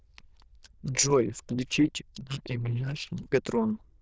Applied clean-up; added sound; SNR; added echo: neural diffusion model UNIVERSE++.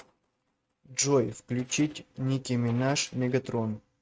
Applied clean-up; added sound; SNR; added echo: neural mask model RNNoise.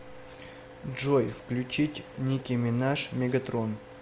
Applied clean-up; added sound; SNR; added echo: none; none; none; none.